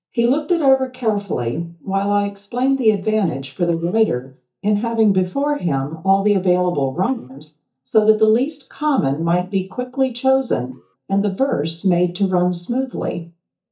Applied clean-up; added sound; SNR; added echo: neural mask model DeepFilterNet 3.